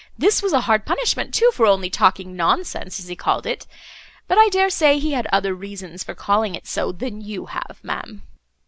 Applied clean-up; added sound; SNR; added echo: none; none; none; none.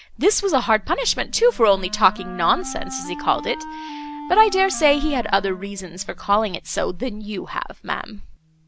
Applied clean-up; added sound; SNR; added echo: none; Wind instrument, woodwind instrument; 16 dB; none.